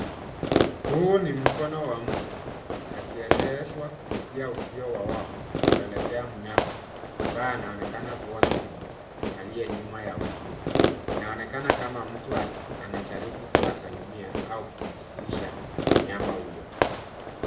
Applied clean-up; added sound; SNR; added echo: none; Fireworks; -5 dB; reverberation time 0.4 s.